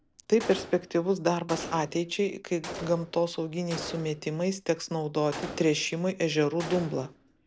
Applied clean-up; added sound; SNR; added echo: none; Gunshot, gunfire; 14 dB; none.